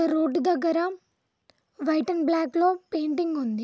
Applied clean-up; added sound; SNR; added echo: none; none; none; none.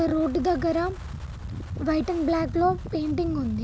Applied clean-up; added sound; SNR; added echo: none; Wind; 8 dB; none.